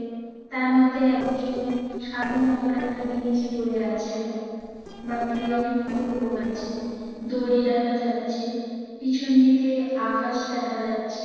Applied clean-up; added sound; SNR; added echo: neural separator model SepFormer DNS4.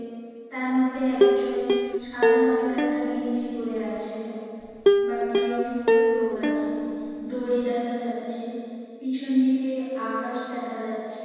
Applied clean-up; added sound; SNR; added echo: none; Plucked string instrument; -4 dB; reverberation time 2.1 s.